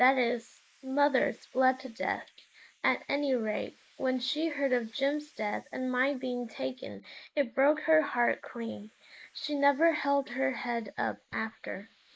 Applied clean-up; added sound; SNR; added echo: neural mask model Resemble Enhance denoiser.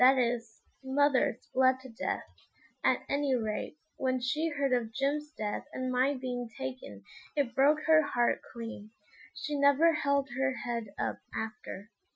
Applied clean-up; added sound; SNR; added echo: classical method Wiener filter.